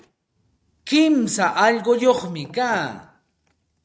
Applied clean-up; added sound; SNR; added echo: neural mask model RNNoise.